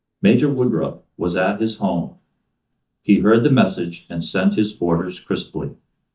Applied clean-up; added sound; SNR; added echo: neural mask model DeepFilterNet 3.